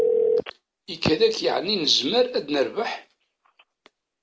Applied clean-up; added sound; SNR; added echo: none; Telephone; 4 dB; none.